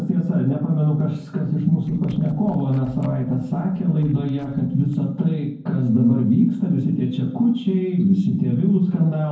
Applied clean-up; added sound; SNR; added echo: neural separator model SepFormer DNS4.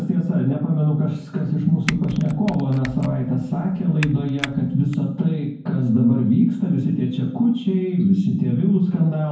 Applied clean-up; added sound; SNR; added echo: none; Typing; 15 dB; reverberation time 0.9 s.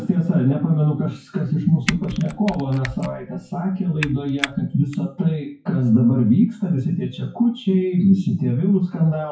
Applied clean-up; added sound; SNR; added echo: classical method WPE with log-MMSE.